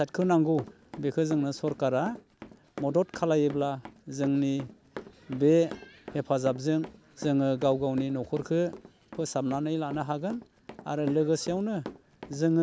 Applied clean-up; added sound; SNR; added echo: none; Run; 17 dB; none.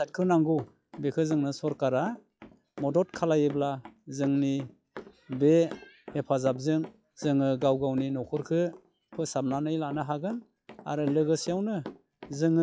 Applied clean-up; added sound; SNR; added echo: classical method log-MMSE.